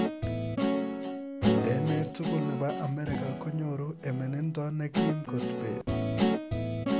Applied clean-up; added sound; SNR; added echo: none; Guitar; -3 dB; none.